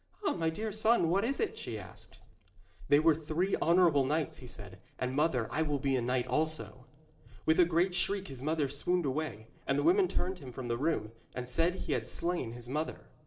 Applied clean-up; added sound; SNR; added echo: neural separator model SepFormer DNS4.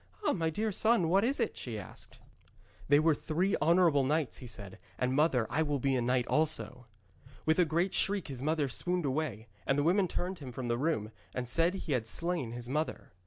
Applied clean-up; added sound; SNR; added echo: none; none; none; none.